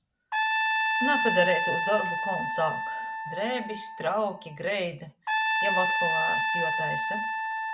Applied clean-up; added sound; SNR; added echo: none; Trumpet; -3 dB; none.